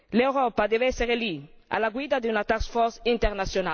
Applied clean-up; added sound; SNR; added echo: none; none; none; none.